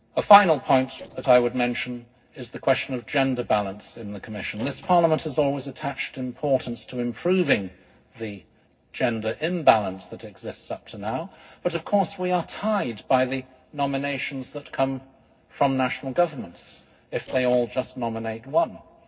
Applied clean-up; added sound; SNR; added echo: neural separator model SepFormer DNS4.